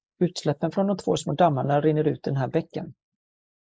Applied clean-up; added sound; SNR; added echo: neural mask model Resemble Enhance denoiser.